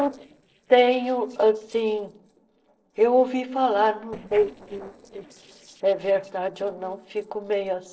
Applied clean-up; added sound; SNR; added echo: neural separator model SepFormer DNS4.